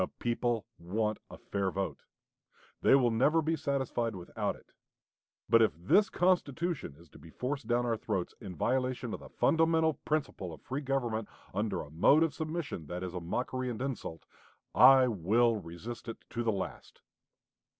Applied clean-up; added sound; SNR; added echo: none; none; none; none.